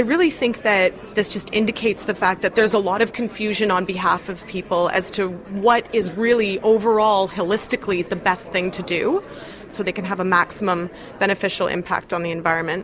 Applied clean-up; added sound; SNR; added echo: none; none; none; none.